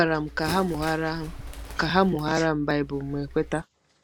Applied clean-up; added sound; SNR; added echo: none; Bird; 13 dB; none.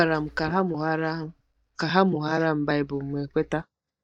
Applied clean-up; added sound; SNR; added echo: neural mask model DeepFilterNet 3.